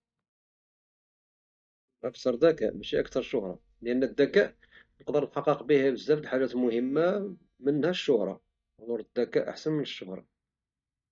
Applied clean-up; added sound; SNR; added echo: neural mask model DeepFilterNet 3.